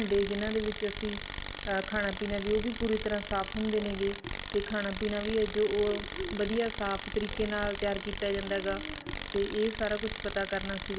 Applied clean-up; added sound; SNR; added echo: none; Tools; 5 dB; none.